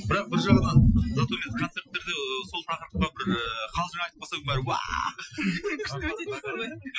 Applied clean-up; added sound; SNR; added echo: classical method Wiener filter.